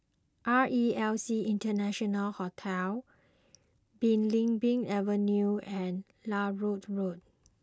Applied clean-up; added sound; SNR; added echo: none; none; none; none.